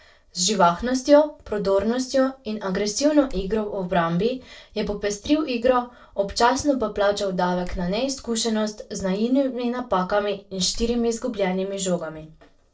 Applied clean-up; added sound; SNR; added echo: neural separator model SepFormer DNS4.